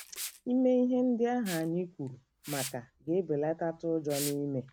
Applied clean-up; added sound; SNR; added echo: none; Liquid; 14 dB; none.